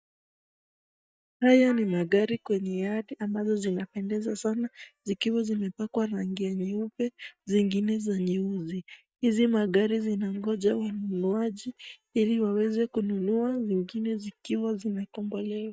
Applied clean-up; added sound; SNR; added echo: neural mask model DeepFilterNet 3.